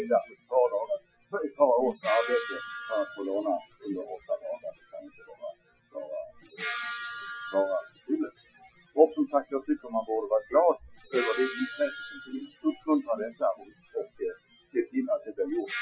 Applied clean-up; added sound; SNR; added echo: classical method Wiener filter.